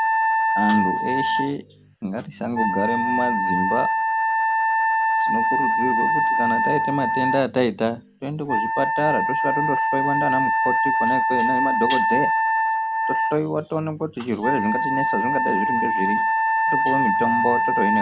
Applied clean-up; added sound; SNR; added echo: none; Wind instrument, woodwind instrument; -4 dB; none.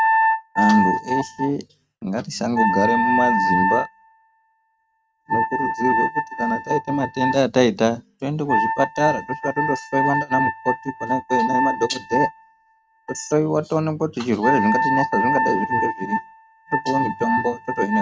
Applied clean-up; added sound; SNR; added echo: neural mask model RNNoise.